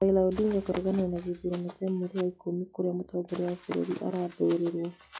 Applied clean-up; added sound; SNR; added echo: classical method log-MMSE.